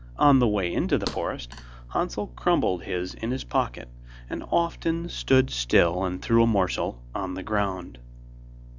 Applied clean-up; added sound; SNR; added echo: none; Thump, thud; 14 dB; none.